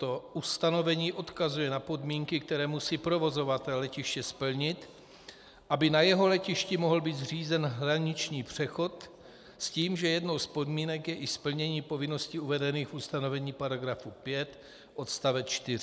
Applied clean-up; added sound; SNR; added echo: none; none; none; none.